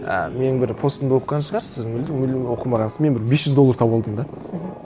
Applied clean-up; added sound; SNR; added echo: none; Purr; 20 dB; none.